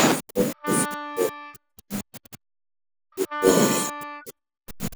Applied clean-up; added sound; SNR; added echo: classical method spectral subtraction.